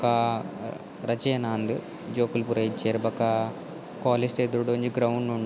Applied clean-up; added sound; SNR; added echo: none; none; none; none.